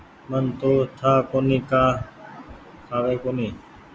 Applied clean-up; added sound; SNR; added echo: none; none; none; none.